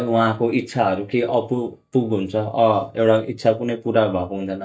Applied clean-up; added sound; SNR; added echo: neural mask model DeepFilterNet 3.